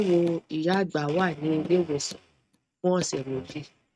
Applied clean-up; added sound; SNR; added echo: neural mask model RNNoise.